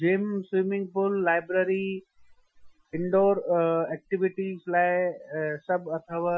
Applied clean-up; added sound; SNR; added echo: classical method Wiener filter.